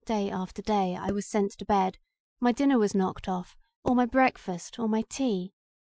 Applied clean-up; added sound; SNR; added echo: classical method Wiener filter.